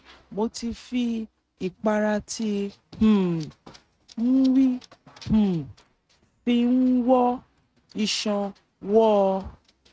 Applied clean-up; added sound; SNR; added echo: neural mask model RNNoise.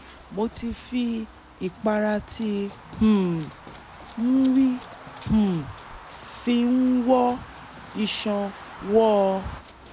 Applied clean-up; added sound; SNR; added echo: none; Run; 18 dB; none.